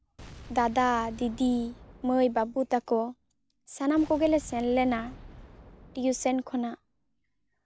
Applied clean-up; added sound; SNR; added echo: none; Boom; 19 dB; none.